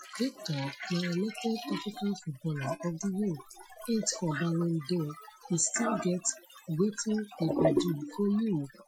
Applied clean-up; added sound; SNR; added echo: classical method Wiener filter.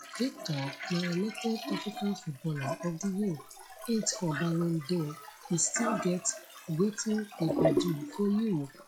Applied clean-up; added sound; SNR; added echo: classical method log-MMSE.